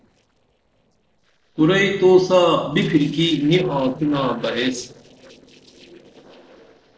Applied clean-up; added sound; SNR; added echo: neural separator model SepFormer DNS4.